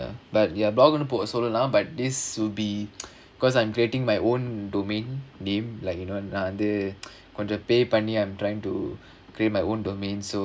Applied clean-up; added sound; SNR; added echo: none; none; none; none.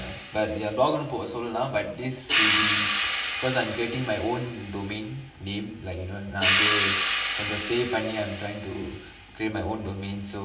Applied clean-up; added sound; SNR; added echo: none; Hi-hat; -3 dB; reverberation time 0.6 s.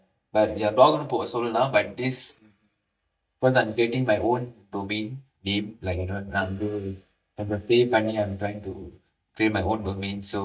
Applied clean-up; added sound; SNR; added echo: neural mask model DeepFilterNet 3.